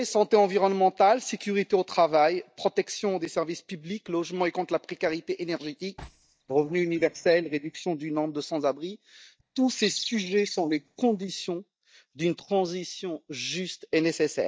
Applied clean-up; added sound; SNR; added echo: neural mask model DeepFilterNet 3.